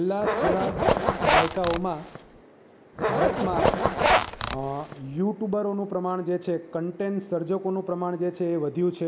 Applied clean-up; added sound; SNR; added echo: none; Zipper (clothing); -3 dB; none.